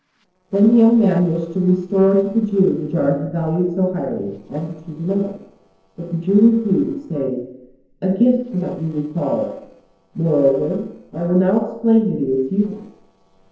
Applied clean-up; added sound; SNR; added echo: neural separator model SepFormer DNS4.